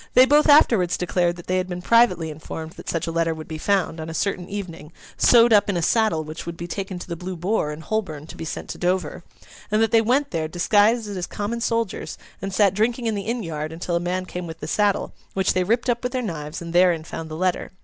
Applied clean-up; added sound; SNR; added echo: none; none; none; none.